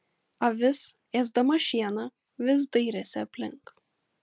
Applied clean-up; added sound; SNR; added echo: none; none; none; none.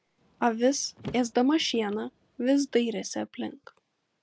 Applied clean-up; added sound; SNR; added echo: none; Car; 20 dB; none.